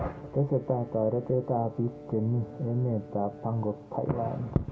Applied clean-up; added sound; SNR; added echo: none; Brass instrument; 17 dB; reverberation time 1.0 s.